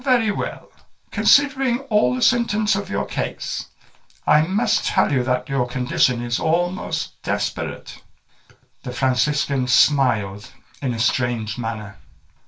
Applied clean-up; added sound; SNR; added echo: none; none; none; reverberation time 0.2 s.